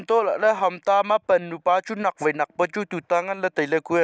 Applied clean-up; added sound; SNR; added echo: none; none; none; none.